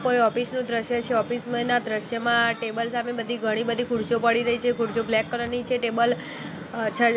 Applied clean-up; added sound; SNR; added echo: none; none; none; none.